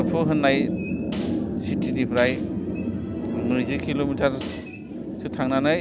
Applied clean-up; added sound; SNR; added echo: none; Snare drum + Musical instrument; 19 dB; none.